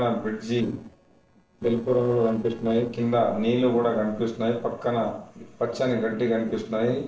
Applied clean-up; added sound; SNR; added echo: neural separator model SepFormer DNS4.